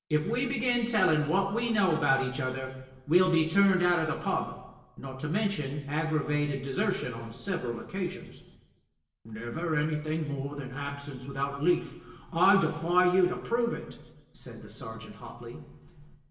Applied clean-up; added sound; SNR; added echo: none; none; none; reverberation time 1.1 s.